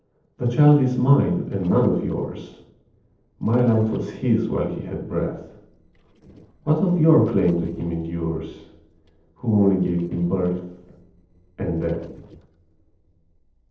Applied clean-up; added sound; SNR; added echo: neural separator model SepFormer DNS4.